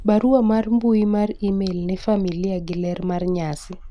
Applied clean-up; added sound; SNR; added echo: none; Mechanical fan; 17 dB; none.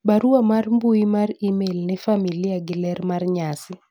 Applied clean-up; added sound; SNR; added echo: none; none; none; none.